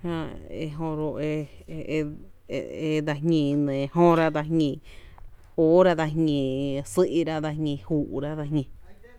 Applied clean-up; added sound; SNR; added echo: none; Walk, footsteps; 18 dB; none.